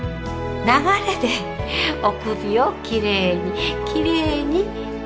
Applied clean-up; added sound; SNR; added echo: none; none; none; none.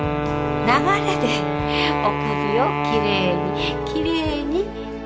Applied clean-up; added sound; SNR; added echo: none; Wind instrument, woodwind instrument; 2 dB; none.